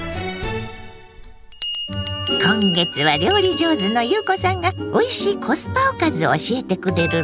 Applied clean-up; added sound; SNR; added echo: none; Bell; 10 dB; none.